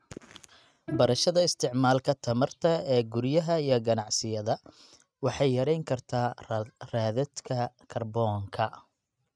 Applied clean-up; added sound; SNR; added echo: neural mask model RNNoise.